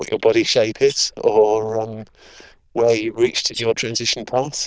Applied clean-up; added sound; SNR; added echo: neural diffusion model UNIVERSE++.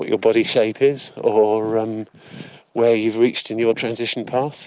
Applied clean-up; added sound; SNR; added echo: none; none; none; none.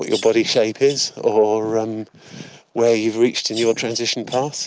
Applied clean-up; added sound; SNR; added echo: none; Bird vocalization, bird call, bird song; 17 dB; none.